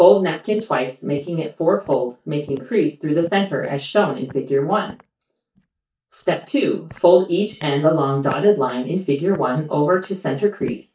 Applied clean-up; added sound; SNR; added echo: neural mask model DeepFilterNet 3.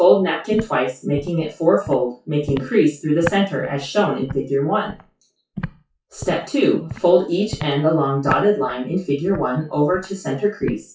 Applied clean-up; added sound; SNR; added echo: classical method WPE with log-MMSE.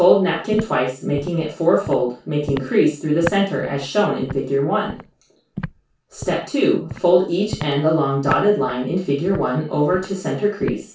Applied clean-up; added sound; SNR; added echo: none; Walk, footsteps; 15 dB; reverberation time 0.3 s.